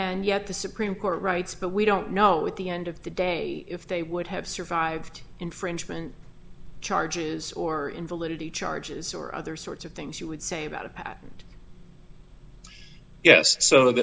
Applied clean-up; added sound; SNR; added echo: none; none; none; none.